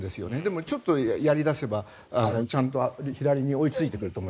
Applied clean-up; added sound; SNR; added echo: neural mask model Resemble Enhance denoiser.